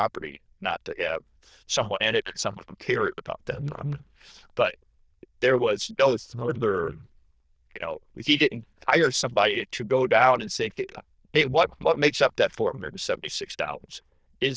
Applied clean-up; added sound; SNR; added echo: neural diffusion model UNIVERSE++.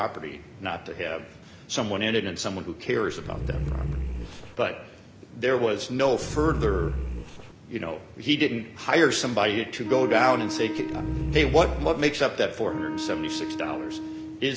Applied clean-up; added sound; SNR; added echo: none; Growling + Wind instrument, woodwind instrument; 4 dB; none.